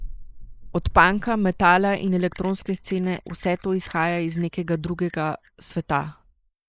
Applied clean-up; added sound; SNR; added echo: neural mask model Resemble Enhance denoiser.